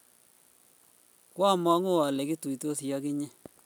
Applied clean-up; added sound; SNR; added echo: none; none; none; none.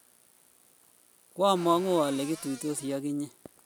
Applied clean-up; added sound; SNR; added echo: none; Cupboard open or close; 16 dB; none.